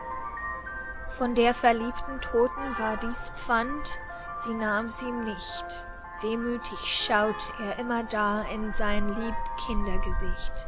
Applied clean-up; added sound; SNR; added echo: none; Vehicle horn, car horn, honking; 2 dB; none.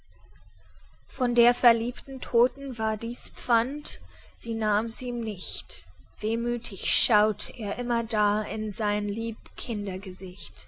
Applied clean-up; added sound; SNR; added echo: none; none; none; none.